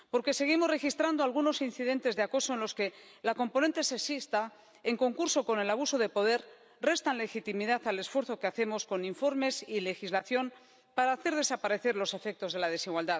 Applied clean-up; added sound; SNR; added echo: none; none; none; none.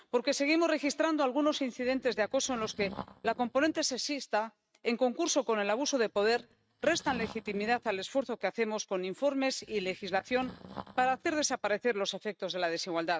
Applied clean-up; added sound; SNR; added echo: neural mask model RNNoise.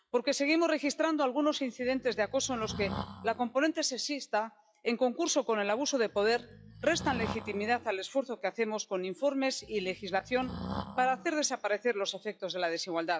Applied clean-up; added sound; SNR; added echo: classical method log-MMSE.